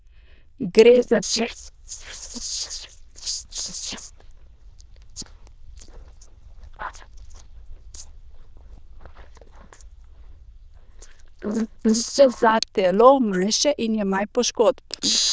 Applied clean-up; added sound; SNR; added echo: neural diffusion model UNIVERSE++.